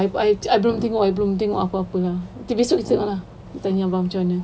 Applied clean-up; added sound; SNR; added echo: none; Brass instrument; 15 dB; none.